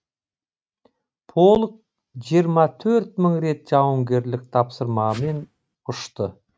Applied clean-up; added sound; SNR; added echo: neural mask model RNNoise.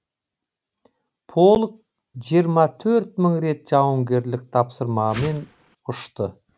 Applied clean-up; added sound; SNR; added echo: none; Whoosh, swoosh, swish; 14 dB; none.